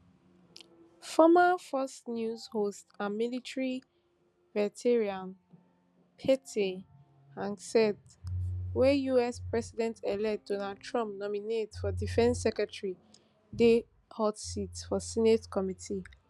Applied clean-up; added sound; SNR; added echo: none; none; none; none.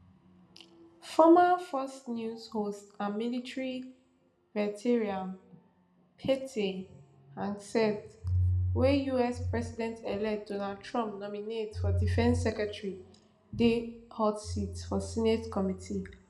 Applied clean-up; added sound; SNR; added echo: none; none; none; reverberation time 0.6 s.